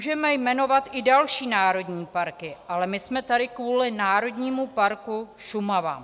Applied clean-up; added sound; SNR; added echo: none; none; none; none.